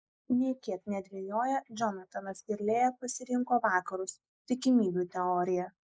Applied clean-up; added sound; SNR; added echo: neural mask model Resemble Enhance denoiser.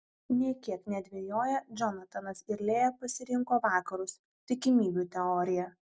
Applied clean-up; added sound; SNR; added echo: none; none; none; none.